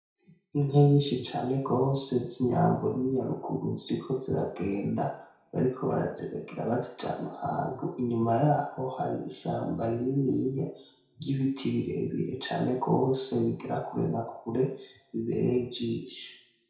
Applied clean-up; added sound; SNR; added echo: none; none; none; reverberation time 0.6 s.